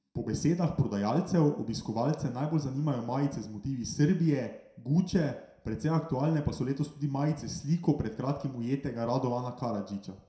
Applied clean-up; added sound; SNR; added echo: none; none; none; reverberation time 0.5 s.